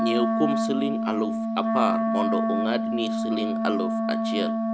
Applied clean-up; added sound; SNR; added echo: none; Wind instrument, woodwind instrument; -4 dB; none.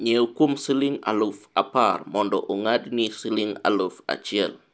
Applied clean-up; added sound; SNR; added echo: none; none; none; none.